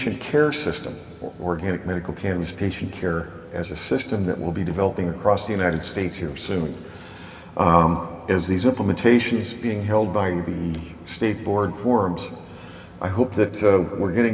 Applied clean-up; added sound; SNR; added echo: none; none; none; reverberation time 1.9 s.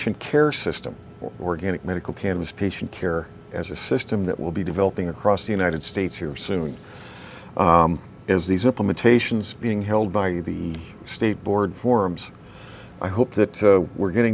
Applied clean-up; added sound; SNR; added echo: none; none; none; none.